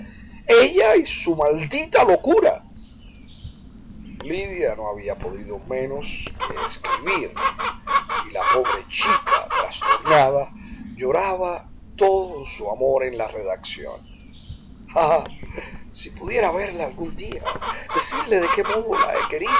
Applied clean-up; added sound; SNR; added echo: none; Chicken, rooster; 5 dB; none.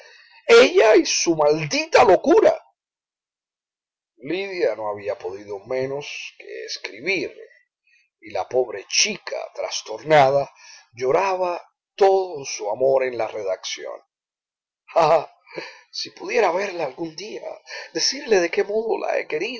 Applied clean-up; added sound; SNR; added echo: none; none; none; none.